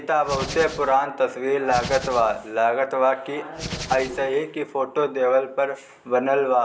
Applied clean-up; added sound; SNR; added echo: none; Hands; 11 dB; none.